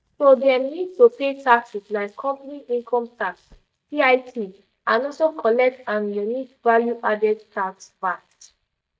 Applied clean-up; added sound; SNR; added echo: neural mask model DeepFilterNet 3.